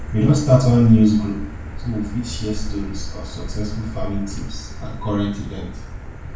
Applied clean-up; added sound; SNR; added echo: none; Motor vehicle (road); 7 dB; reverberation time 0.6 s.